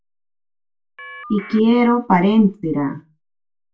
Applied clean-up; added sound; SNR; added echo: none; Telephone; 16 dB; reverberation time 0.2 s.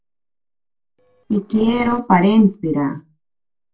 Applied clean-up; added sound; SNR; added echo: neural separator model SepFormer DNS4.